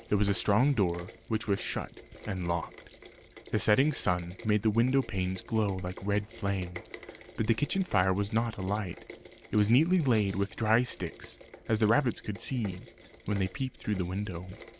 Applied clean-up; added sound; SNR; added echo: none; Rain; 19 dB; none.